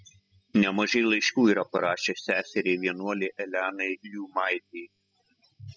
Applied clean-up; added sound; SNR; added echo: classical method spectral subtraction.